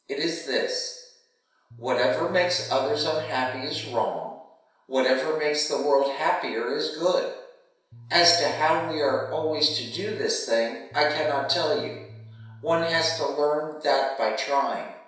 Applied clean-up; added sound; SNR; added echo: none; Bass guitar; 18 dB; reverberation time 0.7 s.